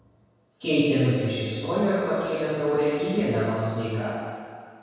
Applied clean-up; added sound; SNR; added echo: none; none; none; reverberation time 1.9 s.